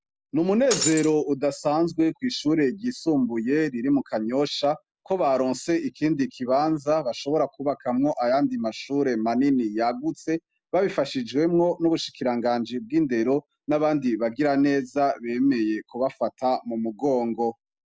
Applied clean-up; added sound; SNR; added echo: none; Shatter; 3 dB; none.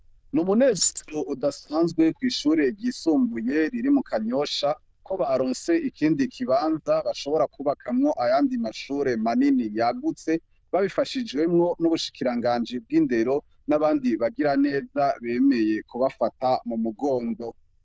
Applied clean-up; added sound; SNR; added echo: neural diffusion model UNIVERSE++.